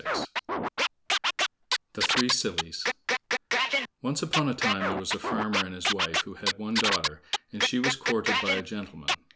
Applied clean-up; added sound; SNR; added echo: none; Scratching (performance technique); -3 dB; none.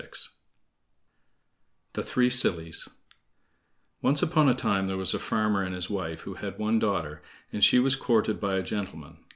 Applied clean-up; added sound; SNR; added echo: none; none; none; none.